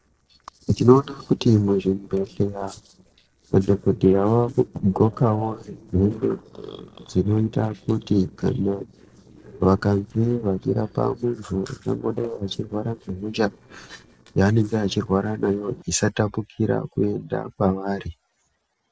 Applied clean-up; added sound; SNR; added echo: neural separator model SepFormer DNS4.